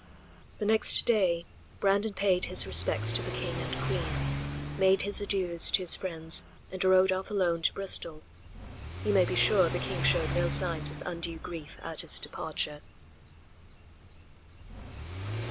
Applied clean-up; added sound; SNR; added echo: none; Accelerating, revving, vroom / Car; 6 dB; none.